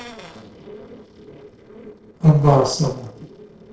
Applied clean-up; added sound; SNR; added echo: neural separator model SepFormer DNS4.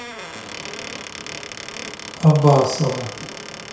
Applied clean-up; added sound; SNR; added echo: none; Squeak / Wood; 12 dB; reverberation time 0.6 s.